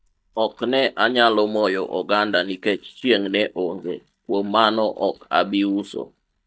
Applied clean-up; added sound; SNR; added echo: neural mask model DeepFilterNet 3.